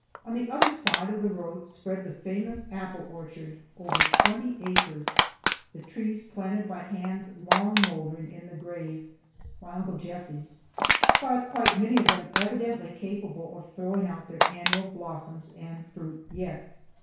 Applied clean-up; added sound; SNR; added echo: none; Crushing; -2 dB; reverberation time 0.6 s.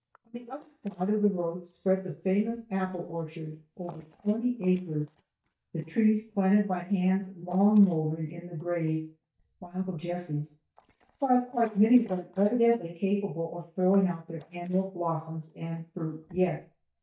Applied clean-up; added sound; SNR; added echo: neural mask model DeepFilterNet 3.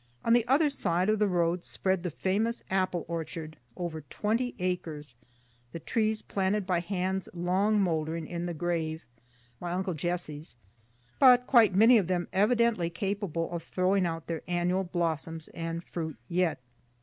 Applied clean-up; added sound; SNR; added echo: none; none; none; none.